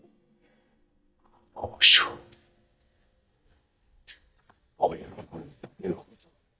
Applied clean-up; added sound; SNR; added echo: neural mask model DeepFilterNet 3.